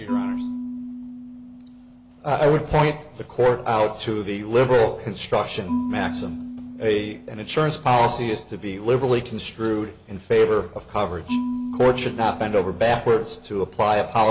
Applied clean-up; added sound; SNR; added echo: none; Marimba, xylophone / Wood; 11 dB; none.